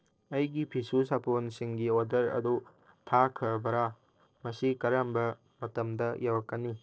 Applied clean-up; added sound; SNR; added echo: neural separator model SepFormer DNS4.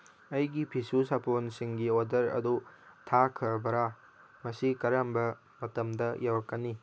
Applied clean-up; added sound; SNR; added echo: none; none; none; none.